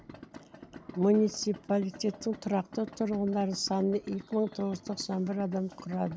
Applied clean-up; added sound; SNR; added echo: none; Idling; 17 dB; none.